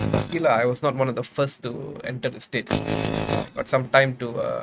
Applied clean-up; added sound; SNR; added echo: neural mask model RNNoise.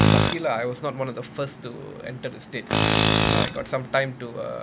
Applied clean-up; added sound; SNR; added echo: none; Tools; -4 dB; none.